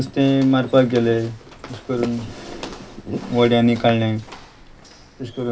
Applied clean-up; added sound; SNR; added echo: none; Walk, footsteps; 19 dB; reverberation time 0.4 s.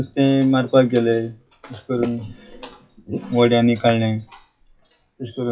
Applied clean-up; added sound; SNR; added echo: classical method WPE with log-MMSE.